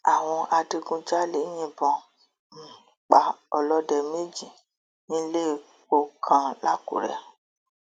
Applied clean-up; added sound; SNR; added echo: none; none; none; none.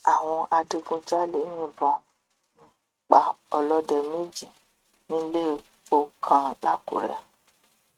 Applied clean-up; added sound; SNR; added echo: neural mask model RNNoise.